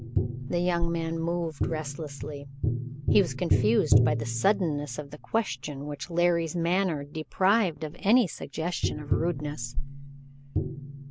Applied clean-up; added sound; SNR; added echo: none; Tap; 2 dB; none.